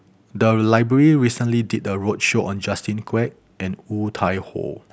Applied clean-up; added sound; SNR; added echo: none; none; none; none.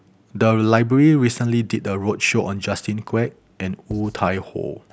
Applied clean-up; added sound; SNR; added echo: none; Writing; 17 dB; none.